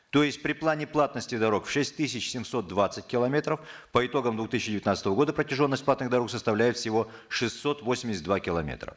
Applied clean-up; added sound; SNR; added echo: neural mask model Resemble Enhance denoiser.